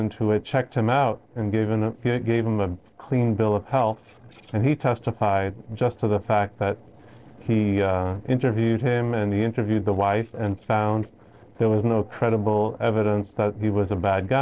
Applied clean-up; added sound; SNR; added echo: neural separator model SepFormer DNS4.